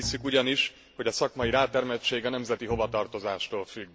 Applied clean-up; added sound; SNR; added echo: none; Bowed string instrument; 15 dB; none.